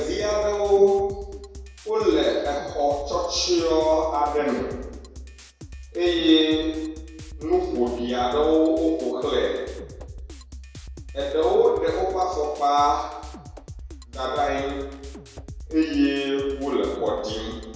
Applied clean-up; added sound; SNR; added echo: none; Drum kit; 16 dB; reverberation time 1.0 s.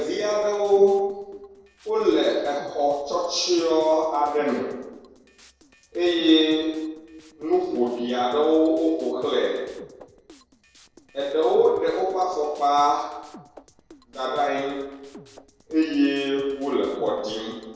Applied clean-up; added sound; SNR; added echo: neural separator model SepFormer DNS4.